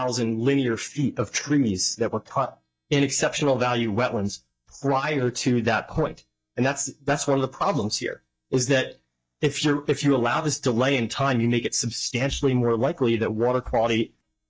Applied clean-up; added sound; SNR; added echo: neural mask model DeepFilterNet 3.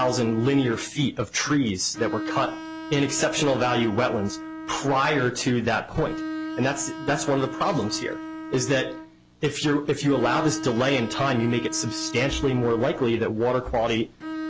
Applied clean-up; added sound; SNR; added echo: none; Bowed string instrument; 11 dB; none.